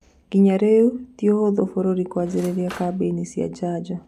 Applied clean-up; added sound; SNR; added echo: none; Cutlery, silverware / Drawer open or close; 20 dB; none.